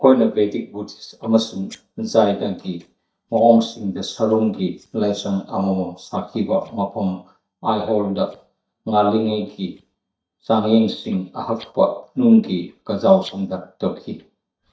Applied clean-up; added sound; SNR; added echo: neural mask model DeepFilterNet 3.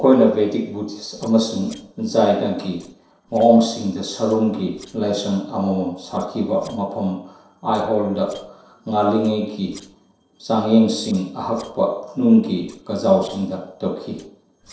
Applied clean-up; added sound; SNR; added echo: neural separator model SepFormer DNS4.